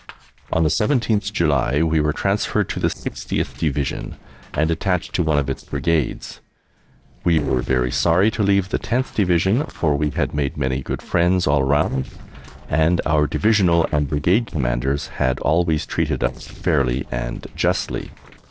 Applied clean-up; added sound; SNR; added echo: neural separator model SepFormer DNS4.